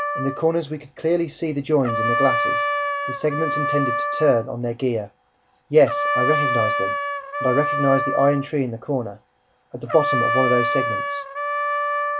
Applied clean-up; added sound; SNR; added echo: none; Trumpet; 1 dB; none.